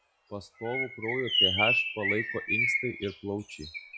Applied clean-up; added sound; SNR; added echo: classical method log-MMSE.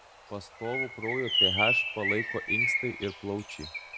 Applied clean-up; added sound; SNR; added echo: none; Bird; -4 dB; none.